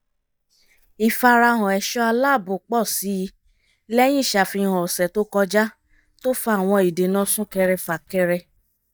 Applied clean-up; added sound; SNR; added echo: neural mask model DeepFilterNet 3.